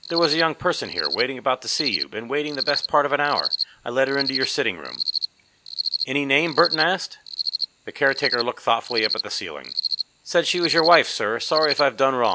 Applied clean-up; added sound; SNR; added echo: none; Cricket; 6 dB; none.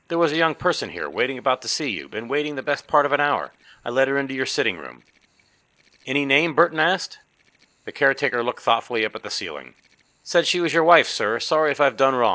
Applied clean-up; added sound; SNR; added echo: neural separator model SepFormer DNS4.